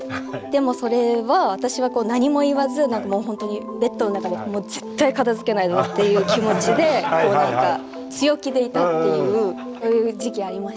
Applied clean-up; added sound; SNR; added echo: none; none; none; none.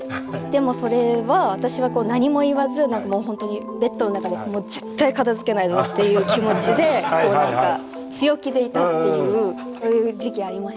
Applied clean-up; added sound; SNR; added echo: none; Bowed string instrument; 12 dB; none.